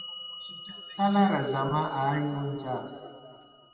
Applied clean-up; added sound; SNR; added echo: none; Clock; 13 dB; reverberation time 2.1 s.